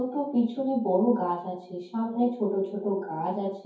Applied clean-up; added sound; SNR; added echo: none; none; none; reverberation time 0.6 s.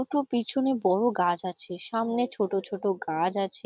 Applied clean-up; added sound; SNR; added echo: none; none; none; none.